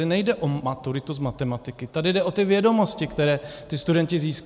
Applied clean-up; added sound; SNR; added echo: none; none; none; none.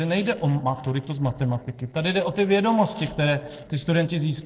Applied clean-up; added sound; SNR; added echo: neural separator model SepFormer DNS4.